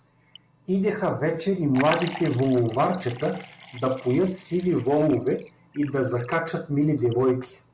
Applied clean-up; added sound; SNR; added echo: none; Liquid; 18 dB; none.